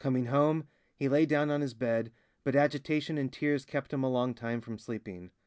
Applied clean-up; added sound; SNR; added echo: none; none; none; none.